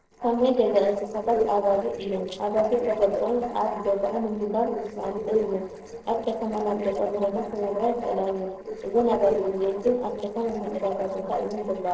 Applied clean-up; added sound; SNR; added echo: neural separator model SepFormer DNS4.